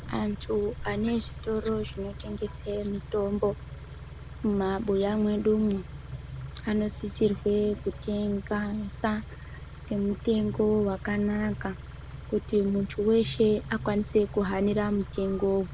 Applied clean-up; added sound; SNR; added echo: none; Idling / Car; 13 dB; none.